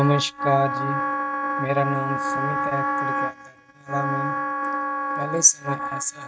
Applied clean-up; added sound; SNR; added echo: neural mask model RNNoise.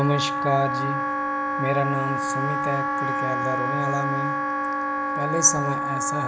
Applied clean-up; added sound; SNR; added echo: none; Wind instrument, woodwind instrument; -2 dB; none.